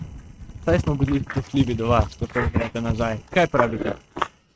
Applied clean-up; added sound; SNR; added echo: neural mask model RNNoise.